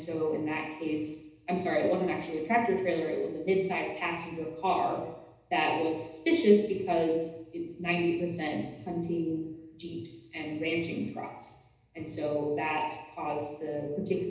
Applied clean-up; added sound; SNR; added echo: none; none; none; reverberation time 0.8 s.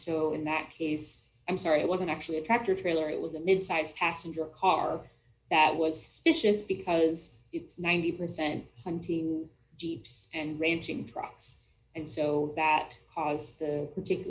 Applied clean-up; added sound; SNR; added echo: none; none; none; none.